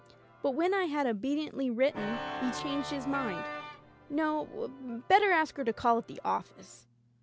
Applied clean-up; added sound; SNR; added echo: none; Organ; 12 dB; none.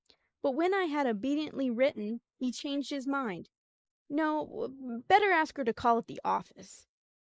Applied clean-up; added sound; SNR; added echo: neural mask model Resemble Enhance denoiser.